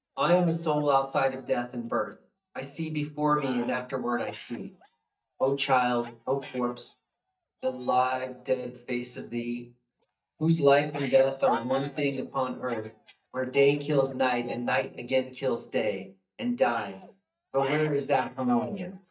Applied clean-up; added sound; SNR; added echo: neural mask model DeepFilterNet 3.